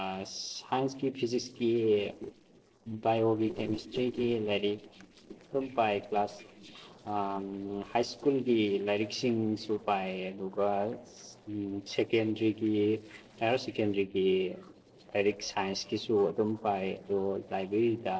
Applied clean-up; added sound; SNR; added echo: neural separator model SepFormer DNS4.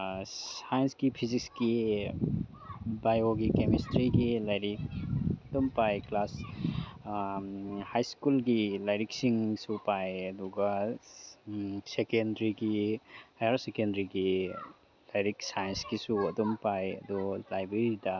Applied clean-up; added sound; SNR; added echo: none; none; none; none.